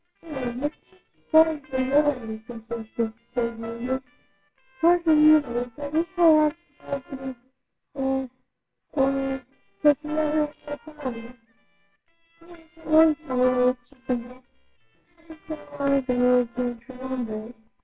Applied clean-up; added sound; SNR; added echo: neural separator model SepFormer WHAMR!.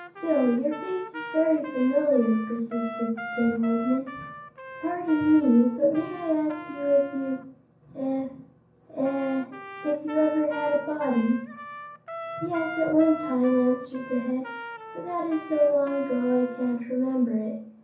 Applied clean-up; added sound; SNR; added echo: none; Trumpet; 14 dB; reverberation time 0.6 s.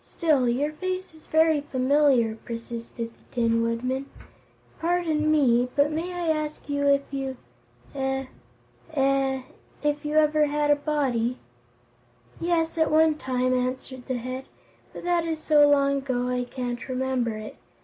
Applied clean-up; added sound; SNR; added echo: none; none; none; none.